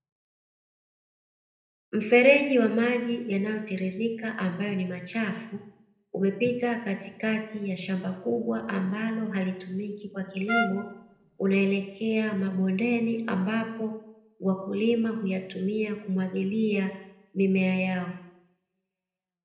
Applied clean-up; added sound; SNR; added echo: neural separator model SepFormer DNS4.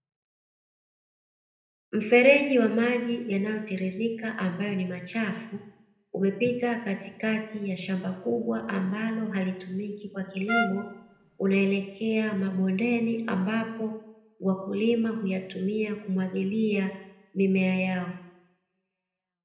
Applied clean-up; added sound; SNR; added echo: none; Trumpet; 5 dB; reverberation time 0.8 s.